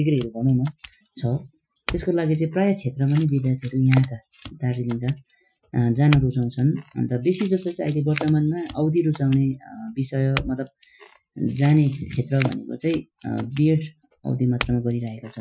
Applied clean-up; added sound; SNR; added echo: classical method Wiener filter.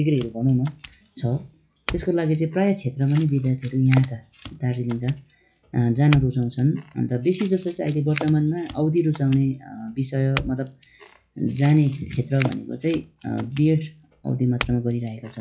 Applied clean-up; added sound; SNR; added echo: classical method log-MMSE.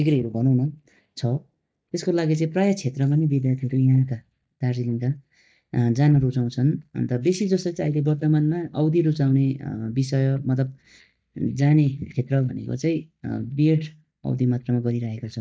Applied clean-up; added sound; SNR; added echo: neural mask model DeepFilterNet 3.